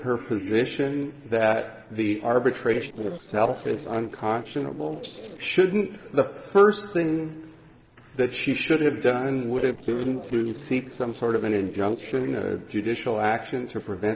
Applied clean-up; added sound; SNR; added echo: neural separator model SepFormer DNS4.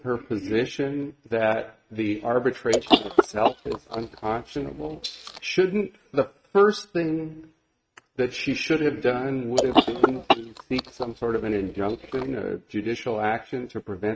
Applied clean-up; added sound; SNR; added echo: neural mask model RNNoise.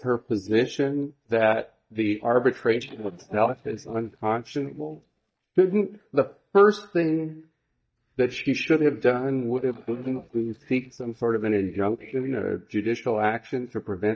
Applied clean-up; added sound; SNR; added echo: neural mask model DeepFilterNet 3.